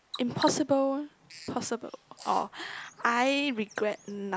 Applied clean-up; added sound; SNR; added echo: none; Bird vocalization, bird call, bird song; 17 dB; none.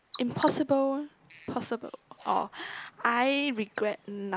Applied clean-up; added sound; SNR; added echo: neural mask model Resemble Enhance denoiser.